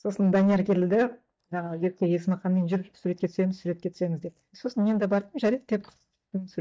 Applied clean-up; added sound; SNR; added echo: neural mask model DeepFilterNet 3.